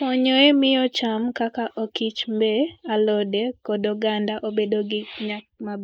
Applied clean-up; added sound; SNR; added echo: neural mask model Resemble Enhance denoiser.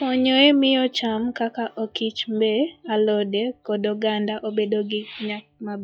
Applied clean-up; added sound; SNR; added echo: classical method log-MMSE.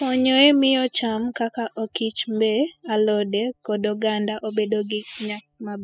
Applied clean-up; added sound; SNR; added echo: classical method spectral subtraction.